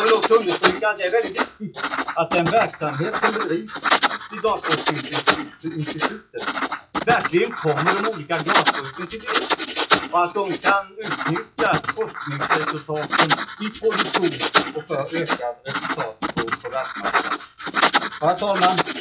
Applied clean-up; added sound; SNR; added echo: classical method WPE with log-MMSE.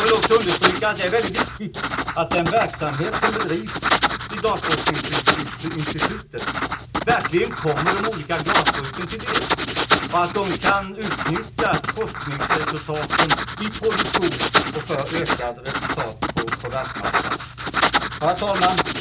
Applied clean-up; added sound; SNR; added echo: none; Writing; -1 dB; reverberation time 0.2 s.